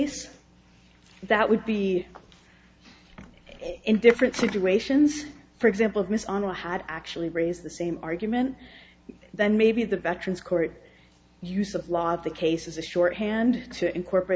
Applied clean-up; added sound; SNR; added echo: none; none; none; none.